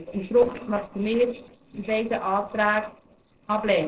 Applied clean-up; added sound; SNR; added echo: neural separator model SepFormer DNS4.